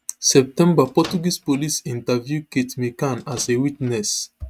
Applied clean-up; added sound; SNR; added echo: neural mask model RNNoise.